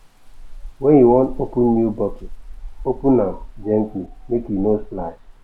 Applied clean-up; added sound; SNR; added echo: none; Rain; 13 dB; none.